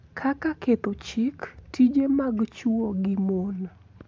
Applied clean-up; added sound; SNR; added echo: none; none; none; none.